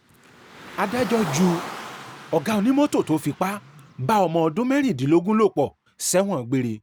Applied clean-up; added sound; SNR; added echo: none; Car; 16 dB; none.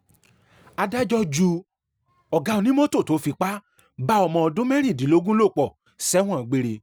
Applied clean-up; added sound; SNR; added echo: none; none; none; none.